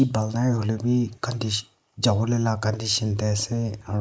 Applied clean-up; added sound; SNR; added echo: neural mask model Resemble Enhance denoiser.